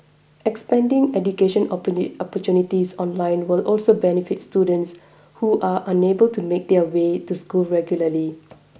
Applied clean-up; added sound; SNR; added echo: none; none; none; none.